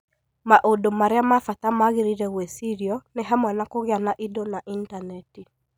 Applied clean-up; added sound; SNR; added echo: none; none; none; none.